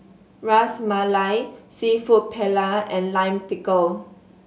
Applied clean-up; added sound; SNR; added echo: none; none; none; none.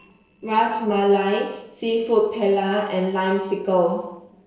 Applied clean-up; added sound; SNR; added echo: neural separator model SepFormer DNS4.